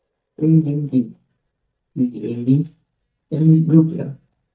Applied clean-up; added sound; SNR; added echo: neural mask model DeepFilterNet 3.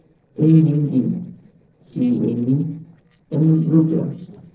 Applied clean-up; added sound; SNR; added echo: neural separator model SepFormer DNS4.